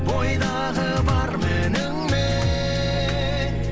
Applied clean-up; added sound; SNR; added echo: none; Bowed string instrument + Writing; 6 dB; none.